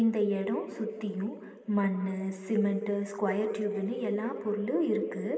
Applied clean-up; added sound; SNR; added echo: none; none; none; reverberation time 2.2 s.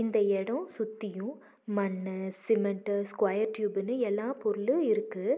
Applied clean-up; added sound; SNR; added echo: none; none; none; none.